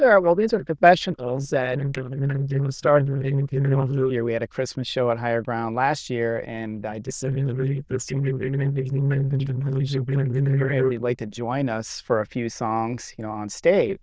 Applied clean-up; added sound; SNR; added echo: neural diffusion model UNIVERSE++.